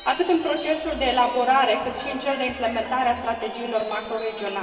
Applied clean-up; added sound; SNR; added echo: none; Chime; 14 dB; reverberation time 2.5 s.